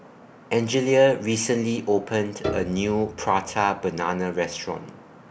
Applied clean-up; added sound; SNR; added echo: none; Piano; 12 dB; none.